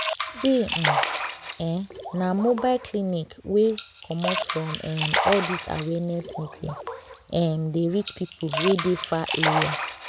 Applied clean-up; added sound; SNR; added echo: none; Splash, splatter; 3 dB; none.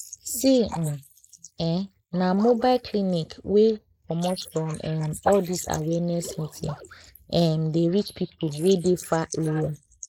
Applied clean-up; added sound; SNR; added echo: neural mask model Resemble Enhance denoiser.